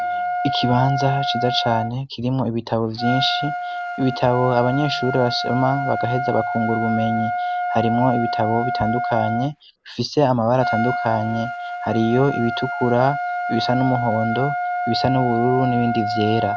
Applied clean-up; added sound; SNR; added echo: none; Trumpet; 3 dB; none.